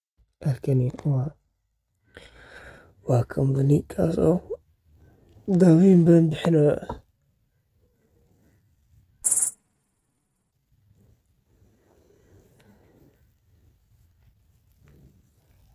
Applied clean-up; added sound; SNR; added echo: neural mask model RNNoise.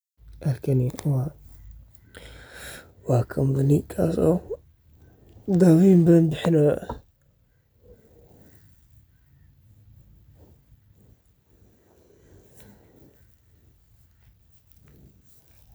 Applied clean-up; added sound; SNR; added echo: none; none; none; none.